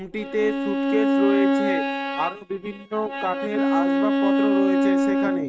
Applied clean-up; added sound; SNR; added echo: neural mask model RNNoise.